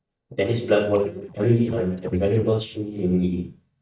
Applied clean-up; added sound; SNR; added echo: neural mask model DeepFilterNet 3.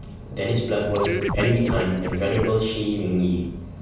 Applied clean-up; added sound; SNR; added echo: none; Scratching (performance technique); 5 dB; reverberation time 0.7 s.